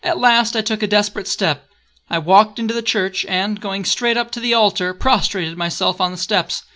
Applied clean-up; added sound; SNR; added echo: none; none; none; none.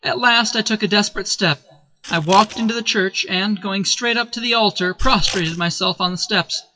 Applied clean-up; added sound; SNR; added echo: classical method WPE with log-MMSE.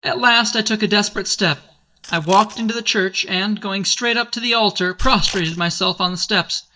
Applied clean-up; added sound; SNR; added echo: neural mask model DeepFilterNet 3.